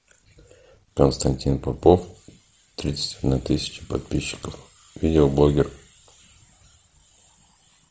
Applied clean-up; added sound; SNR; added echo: none; none; none; none.